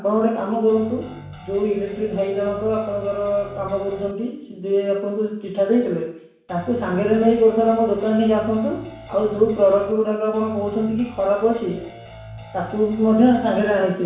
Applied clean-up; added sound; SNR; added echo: none; Guitar; 18 dB; reverberation time 0.7 s.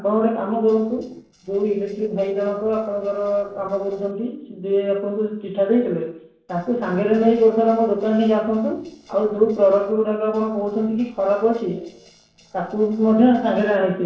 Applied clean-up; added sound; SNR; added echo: neural separator model SepFormer DNS4.